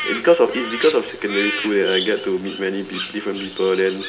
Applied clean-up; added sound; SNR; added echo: none; Crow; 9 dB; reverberation time 0.3 s.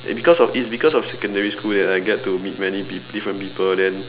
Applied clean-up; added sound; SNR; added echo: none; none; none; none.